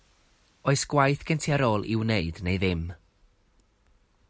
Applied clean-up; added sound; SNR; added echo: none; none; none; none.